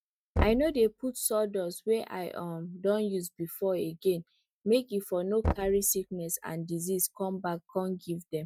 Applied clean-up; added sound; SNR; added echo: neural mask model RNNoise.